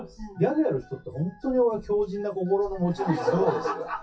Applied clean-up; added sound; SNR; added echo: classical method WPE with log-MMSE.